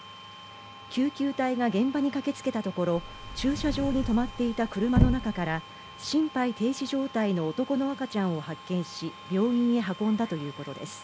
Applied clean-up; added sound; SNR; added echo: none; Sliding door / Slam / Wood; 2 dB; none.